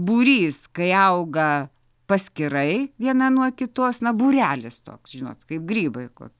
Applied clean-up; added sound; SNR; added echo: none; none; none; none.